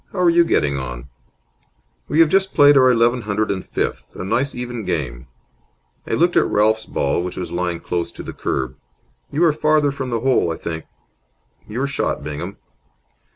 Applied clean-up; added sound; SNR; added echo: none; none; none; none.